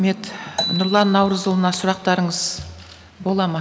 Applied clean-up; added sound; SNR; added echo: none; Marimba, xylophone; 10 dB; none.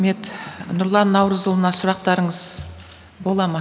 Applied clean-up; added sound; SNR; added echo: none; none; none; none.